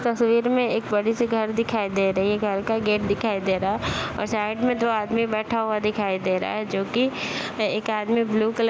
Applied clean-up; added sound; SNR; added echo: none; none; none; none.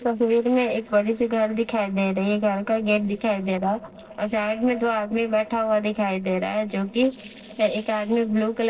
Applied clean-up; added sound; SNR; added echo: neural separator model SepFormer DNS4.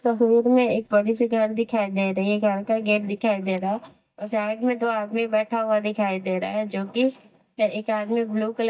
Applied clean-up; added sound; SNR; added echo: neural mask model DeepFilterNet 3.